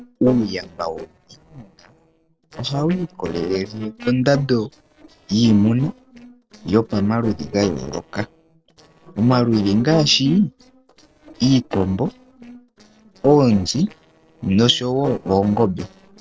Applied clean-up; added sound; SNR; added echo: neural separator model SepFormer DNS4.